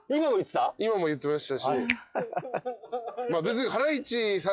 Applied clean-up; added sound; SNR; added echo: classical method log-MMSE.